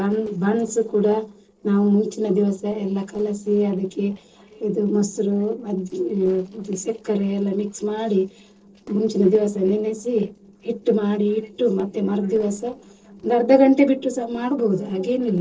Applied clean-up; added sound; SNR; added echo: neural separator model SepFormer DNS4.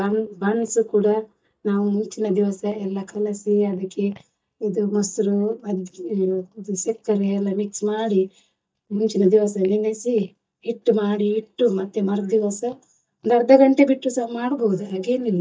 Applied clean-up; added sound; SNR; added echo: neural mask model DeepFilterNet 3.